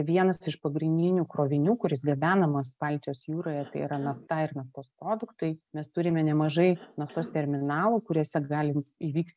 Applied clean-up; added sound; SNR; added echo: none; Cough; 19 dB; none.